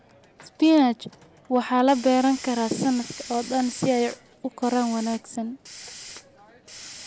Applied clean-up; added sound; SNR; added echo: none; Hiss; 17 dB; none.